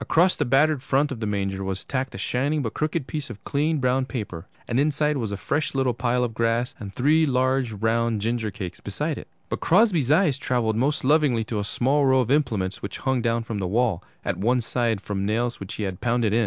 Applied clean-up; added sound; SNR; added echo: none; none; none; none.